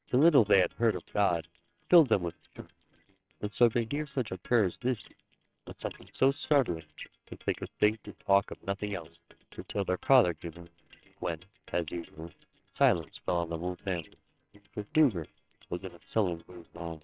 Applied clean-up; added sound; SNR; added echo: neural separator model SepFormer WHAMR!.